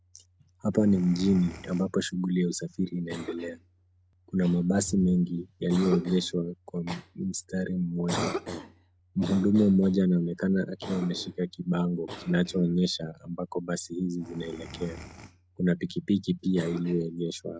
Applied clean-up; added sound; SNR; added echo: none; Cough; 14 dB; none.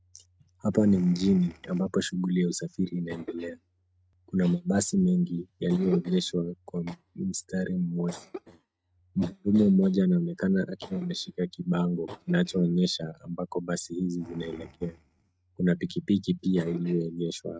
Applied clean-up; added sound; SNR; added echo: neural mask model RNNoise.